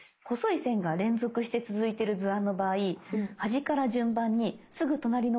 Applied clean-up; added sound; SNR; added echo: neural mask model Resemble Enhance denoiser.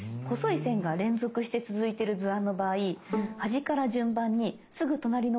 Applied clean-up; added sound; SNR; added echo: none; Bowed string instrument; 13 dB; none.